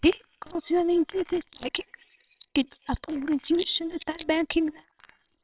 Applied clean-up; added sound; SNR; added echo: neural separator model SepFormer WHAMR!.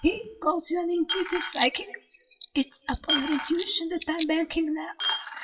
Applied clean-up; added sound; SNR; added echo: classical method WPE with log-MMSE.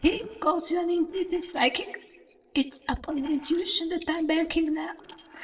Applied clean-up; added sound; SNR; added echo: neural separator model SepFormer DNS4.